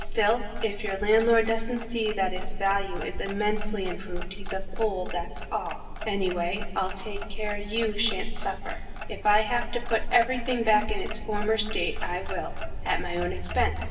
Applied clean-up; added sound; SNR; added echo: none; Clock; 2 dB; reverberation time 2.9 s.